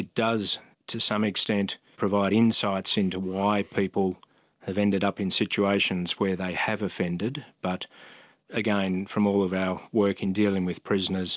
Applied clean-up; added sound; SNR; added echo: neural separator model SepFormer DNS4.